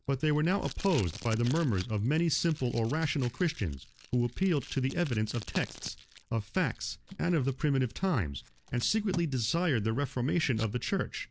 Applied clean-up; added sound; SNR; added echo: none; Packing tape, duct tape; 18 dB; none.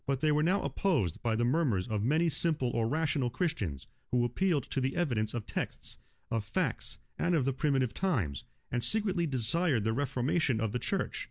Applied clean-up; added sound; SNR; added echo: none; none; none; none.